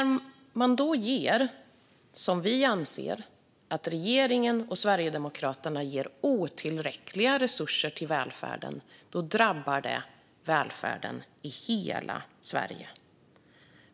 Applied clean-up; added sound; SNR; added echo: none; none; none; none.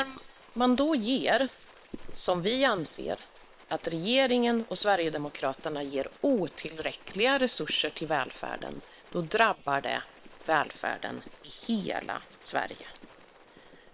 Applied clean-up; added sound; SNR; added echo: neural separator model SepFormer WHAM!.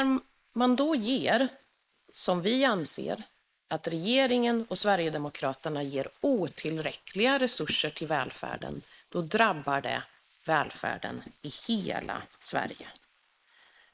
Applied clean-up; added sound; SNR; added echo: neural mask model Resemble Enhance denoiser.